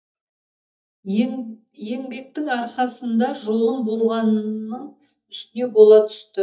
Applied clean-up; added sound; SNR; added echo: neural mask model DeepFilterNet 3.